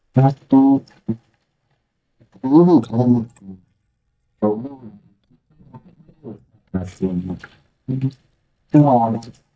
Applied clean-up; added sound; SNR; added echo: neural mask model DeepFilterNet 3.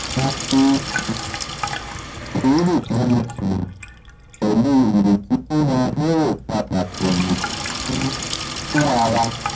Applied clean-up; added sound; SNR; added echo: none; Sink (filling or washing); 9 dB; reverberation time 0.2 s.